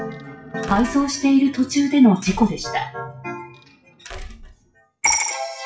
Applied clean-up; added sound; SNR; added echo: classical method WPE with log-MMSE.